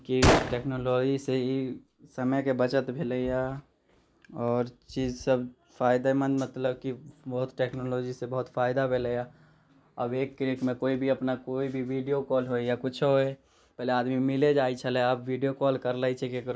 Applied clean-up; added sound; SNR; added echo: none; Gunshot, gunfire; 0 dB; none.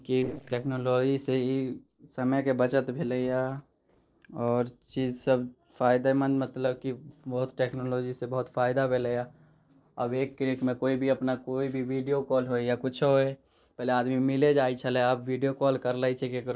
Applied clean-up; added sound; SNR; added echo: neural separator model SepFormer DNS4.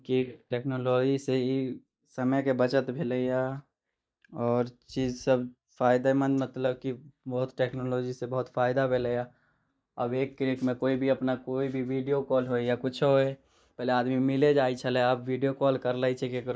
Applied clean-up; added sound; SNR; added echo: neural mask model DeepFilterNet 3.